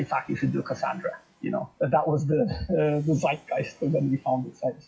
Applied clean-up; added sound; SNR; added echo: classical method WPE with log-MMSE.